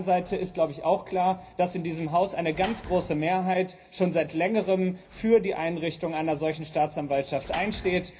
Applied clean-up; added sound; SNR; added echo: none; Sliding door / Slam; 20 dB; reverberation time 0.4 s.